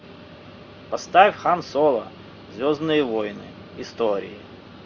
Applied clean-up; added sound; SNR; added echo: none; none; none; none.